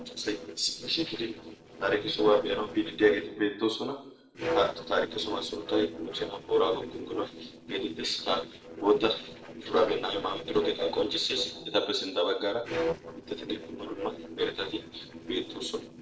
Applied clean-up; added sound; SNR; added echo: neural separator model SepFormer DNS4.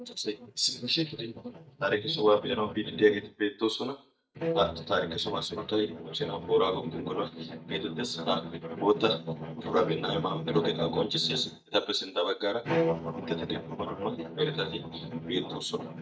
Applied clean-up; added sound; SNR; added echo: neural mask model DeepFilterNet 3.